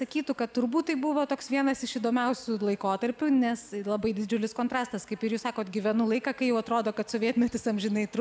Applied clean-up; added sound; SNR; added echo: none; none; none; none.